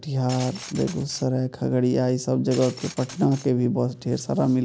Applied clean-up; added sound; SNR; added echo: none; Glass; 19 dB; none.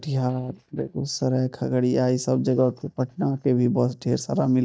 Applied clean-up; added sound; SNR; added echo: neural mask model DeepFilterNet 3.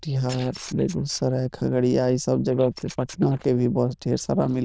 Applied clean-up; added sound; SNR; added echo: neural diffusion model UNIVERSE++.